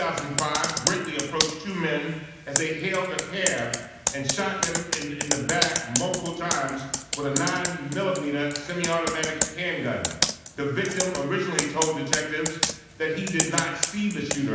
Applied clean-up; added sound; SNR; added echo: none; Computer keyboard; 2 dB; reverberation time 1.1 s.